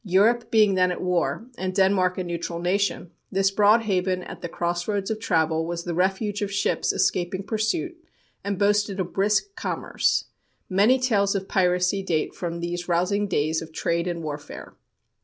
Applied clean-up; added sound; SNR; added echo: none; none; none; none.